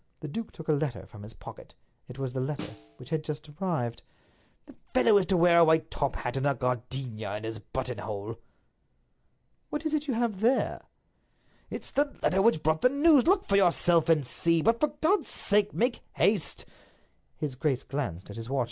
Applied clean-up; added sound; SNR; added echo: none; Snare drum; 19 dB; none.